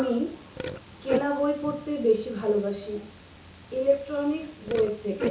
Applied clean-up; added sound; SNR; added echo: none; Burping, eructation; 10 dB; reverberation time 0.8 s.